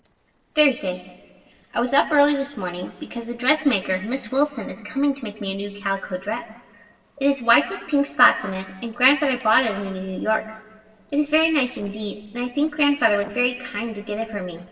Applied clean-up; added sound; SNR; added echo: neural separator model SepFormer DNS4.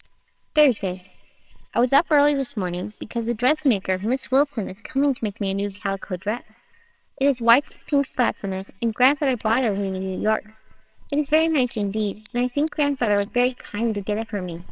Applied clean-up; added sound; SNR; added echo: neural separator model SepFormer WHAMR!.